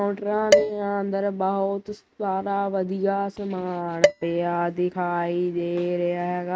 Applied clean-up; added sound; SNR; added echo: neural mask model RNNoise.